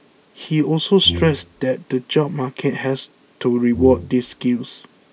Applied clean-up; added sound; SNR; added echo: none; Brass instrument; 10 dB; none.